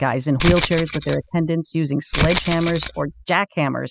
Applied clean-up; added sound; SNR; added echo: classical method spectral subtraction.